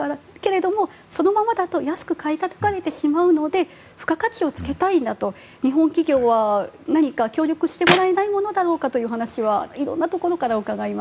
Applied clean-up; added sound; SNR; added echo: none; Clapping; 3 dB; none.